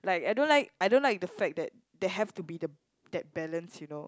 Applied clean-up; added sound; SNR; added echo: none; none; none; none.